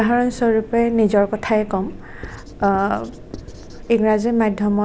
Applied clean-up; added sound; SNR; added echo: none; Writing; 19 dB; none.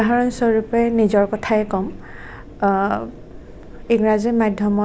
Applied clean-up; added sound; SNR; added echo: none; none; none; none.